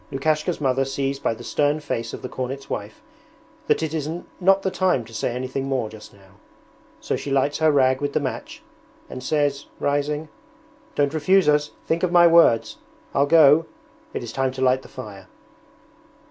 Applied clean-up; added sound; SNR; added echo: none; none; none; none.